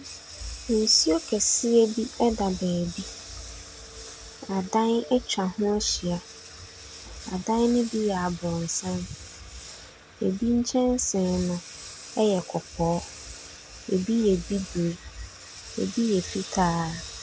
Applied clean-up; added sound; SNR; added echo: none; Engine; 16 dB; none.